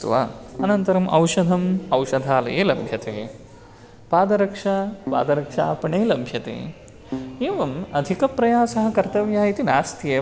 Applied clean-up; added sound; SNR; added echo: none; Keyboard (musical); 12 dB; none.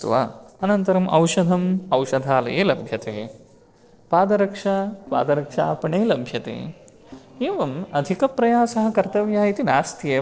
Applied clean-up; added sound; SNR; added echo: neural separator model SepFormer DNS4.